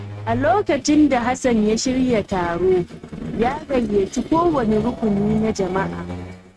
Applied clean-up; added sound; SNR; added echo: neural mask model RNNoise.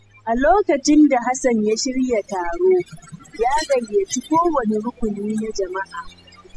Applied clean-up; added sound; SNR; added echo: classical method spectral subtraction.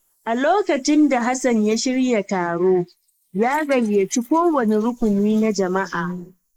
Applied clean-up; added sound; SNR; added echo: neural mask model Resemble Enhance denoiser.